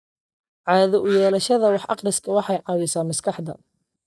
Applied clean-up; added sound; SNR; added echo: neural mask model DeepFilterNet 3.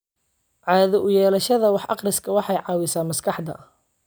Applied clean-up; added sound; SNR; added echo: none; none; none; none.